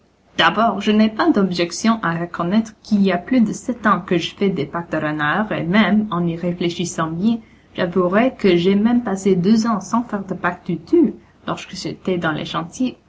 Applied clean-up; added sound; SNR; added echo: none; none; none; none.